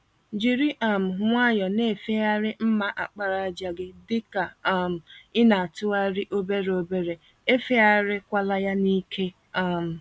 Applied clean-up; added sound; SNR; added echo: none; none; none; none.